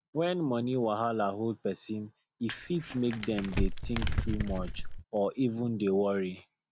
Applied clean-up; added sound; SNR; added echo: none; Crumpling, crinkling; 1 dB; none.